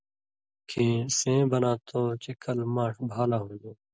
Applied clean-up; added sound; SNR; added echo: none; none; none; none.